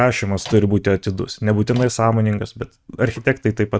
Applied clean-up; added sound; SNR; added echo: neural mask model RNNoise.